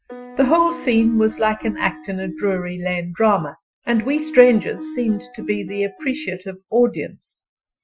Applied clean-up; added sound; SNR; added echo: classical method Wiener filter.